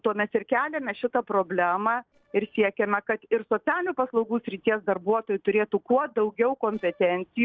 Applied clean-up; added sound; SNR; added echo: neural separator model SepFormer DNS4.